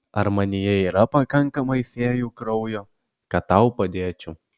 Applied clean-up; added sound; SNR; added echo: none; none; none; none.